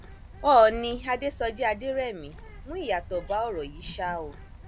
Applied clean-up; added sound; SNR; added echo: none; Bird; 16 dB; none.